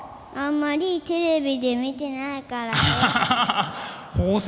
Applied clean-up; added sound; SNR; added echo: none; none; none; none.